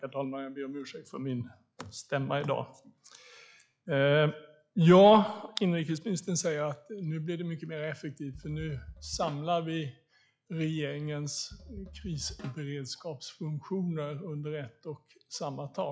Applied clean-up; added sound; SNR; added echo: classical method log-MMSE.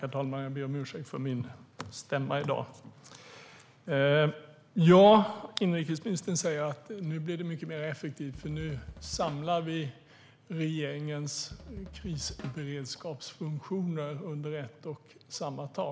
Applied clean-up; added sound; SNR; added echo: none; Drum kit; 17 dB; none.